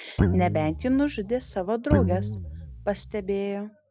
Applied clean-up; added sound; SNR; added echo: none; Guitar; 1 dB; none.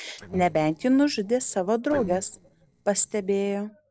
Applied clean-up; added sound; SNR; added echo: neural separator model SepFormer DNS4.